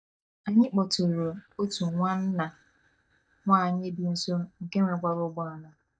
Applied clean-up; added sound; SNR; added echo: neural mask model DeepFilterNet 3.